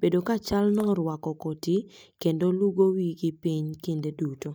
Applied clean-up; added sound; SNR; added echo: neural mask model DeepFilterNet 3.